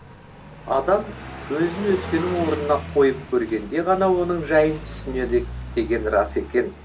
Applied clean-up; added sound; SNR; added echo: none; Car passing by; 12 dB; reverberation time 0.1 s.